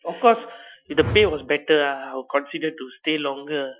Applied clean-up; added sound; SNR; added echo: classical method Wiener filter.